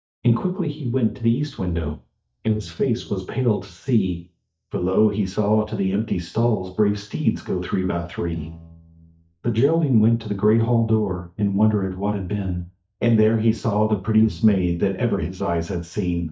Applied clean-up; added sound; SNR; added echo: neural mask model DeepFilterNet 3.